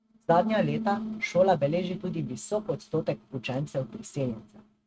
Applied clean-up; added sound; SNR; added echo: neural mask model RNNoise.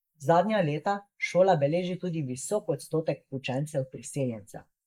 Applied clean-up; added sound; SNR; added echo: neural mask model Resemble Enhance denoiser.